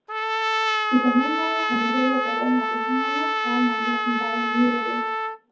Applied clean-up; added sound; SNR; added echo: none; Trumpet; -1 dB; reverberation time 0.5 s.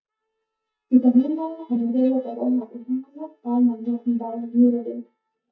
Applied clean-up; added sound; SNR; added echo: neural mask model DeepFilterNet 3.